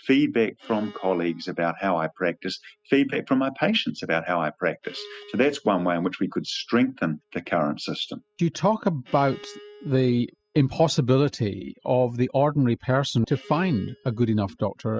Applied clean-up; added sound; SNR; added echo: classical method spectral subtraction.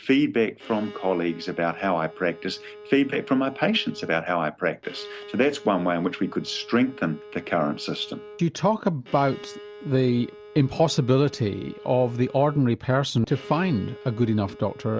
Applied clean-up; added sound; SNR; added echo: none; Bowed string instrument; 18 dB; none.